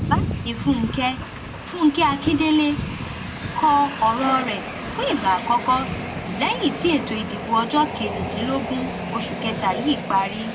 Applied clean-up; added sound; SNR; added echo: none; Train; 6 dB; none.